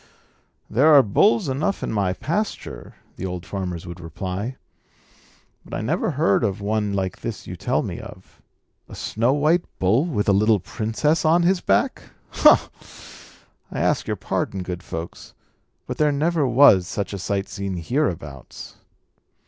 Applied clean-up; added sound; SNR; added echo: none; none; none; none.